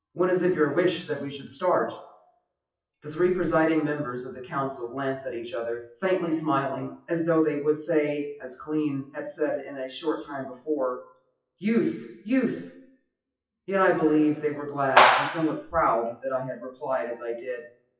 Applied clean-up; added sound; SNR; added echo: classical method WPE with log-MMSE.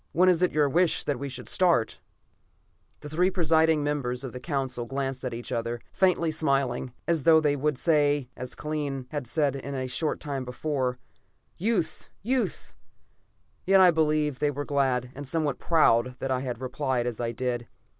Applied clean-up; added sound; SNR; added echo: none; none; none; none.